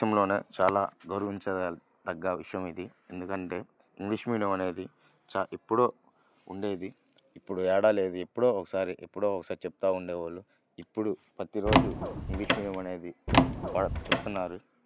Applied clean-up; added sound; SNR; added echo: none; Door; -3 dB; none.